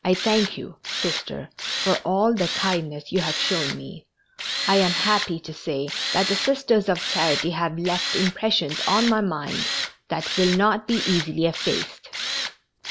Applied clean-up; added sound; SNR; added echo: none; Tools; 5 dB; none.